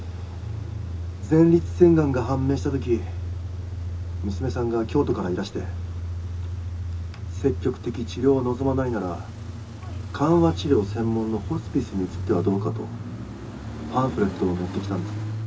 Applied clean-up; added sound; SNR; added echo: none; Idling / Engine starting / Accelerating, revving, vroom / Car; 6 dB; reverberation time 0.2 s.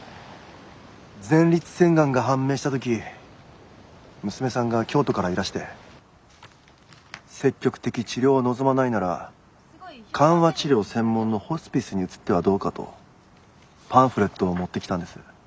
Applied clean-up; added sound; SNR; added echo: none; none; none; none.